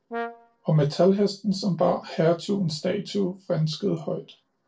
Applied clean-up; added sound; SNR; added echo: neural separator model SepFormer DNS4.